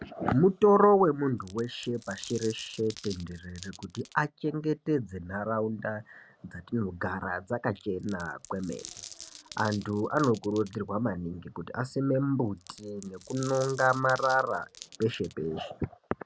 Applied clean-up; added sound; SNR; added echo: none; Glass; 19 dB; none.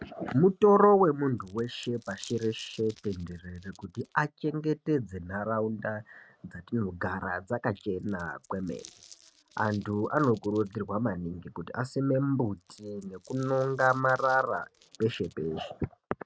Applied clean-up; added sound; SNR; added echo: neural mask model RNNoise.